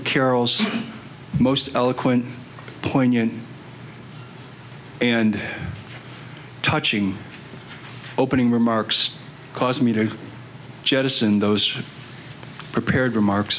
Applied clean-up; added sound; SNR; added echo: none; none; none; none.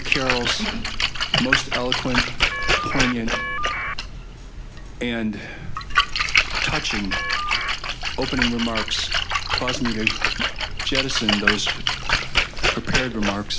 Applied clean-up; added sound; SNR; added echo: none; Telephone + Splash, splatter; -5 dB; none.